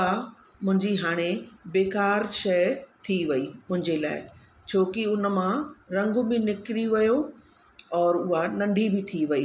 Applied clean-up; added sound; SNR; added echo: none; none; none; none.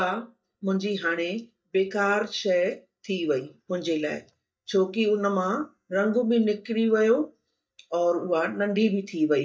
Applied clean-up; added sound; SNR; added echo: neural mask model DeepFilterNet 3.